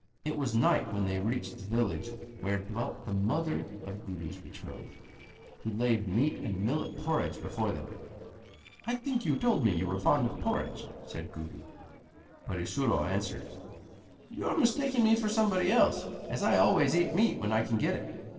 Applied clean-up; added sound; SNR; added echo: neural separator model SepFormer DNS4.